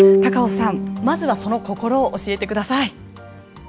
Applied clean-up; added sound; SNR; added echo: none; Bowed string instrument; -1 dB; none.